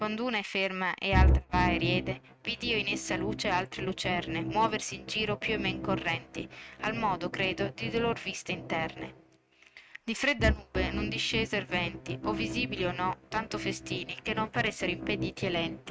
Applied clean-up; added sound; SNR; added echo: neural mask model RNNoise.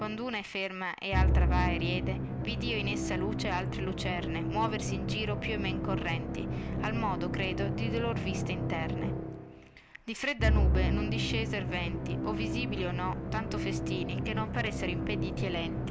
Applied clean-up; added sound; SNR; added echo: none; Musical instrument; -4 dB; none.